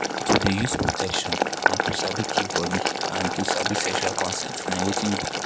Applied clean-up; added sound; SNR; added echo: none; Boiling; -2 dB; none.